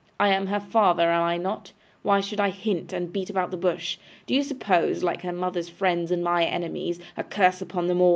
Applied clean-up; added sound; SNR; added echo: none; none; none; none.